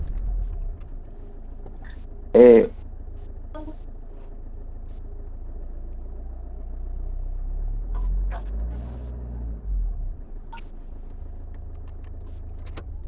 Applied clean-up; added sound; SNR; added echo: none; Accelerating, revving, vroom; 4 dB; none.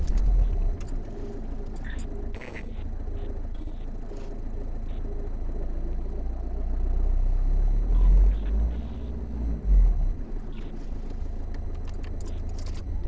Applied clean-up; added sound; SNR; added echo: neural separator model SepFormer DNS4.